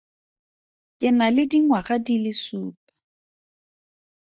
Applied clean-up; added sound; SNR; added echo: neural mask model DeepFilterNet 3.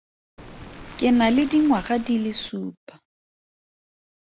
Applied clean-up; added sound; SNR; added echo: none; Waves, surf; 15 dB; none.